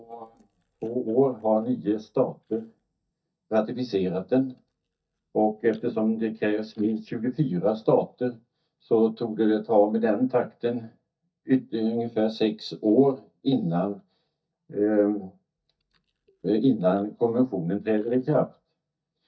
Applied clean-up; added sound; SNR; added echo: neural mask model DeepFilterNet 3.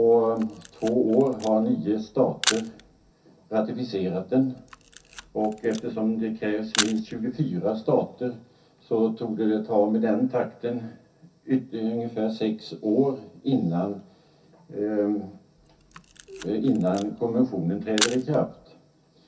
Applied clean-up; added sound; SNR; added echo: none; Camera; 9 dB; reverberation time 0.3 s.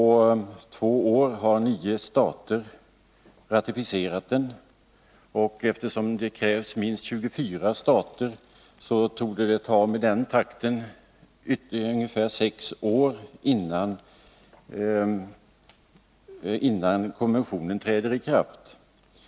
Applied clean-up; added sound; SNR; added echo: none; none; none; none.